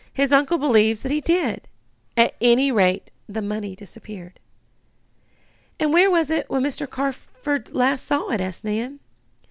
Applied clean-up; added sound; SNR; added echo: none; none; none; none.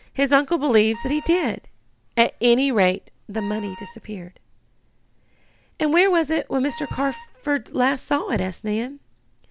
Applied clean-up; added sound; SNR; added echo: none; Knock + Wind instrument, woodwind instrument; 17 dB; none.